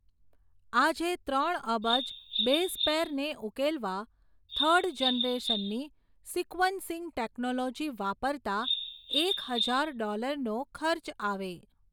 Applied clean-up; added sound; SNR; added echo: none; Bird vocalization, bird call, bird song; 2 dB; none.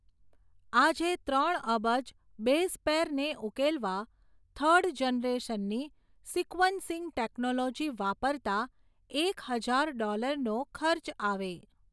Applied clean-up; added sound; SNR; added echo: none; none; none; none.